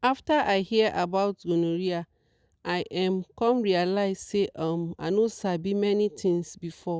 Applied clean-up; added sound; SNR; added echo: none; none; none; none.